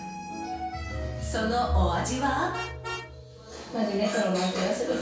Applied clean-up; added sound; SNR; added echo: none; Vehicle horn, car horn, honking; 17 dB; reverberation time 0.6 s.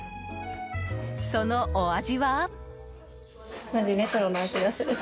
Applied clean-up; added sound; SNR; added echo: none; none; none; none.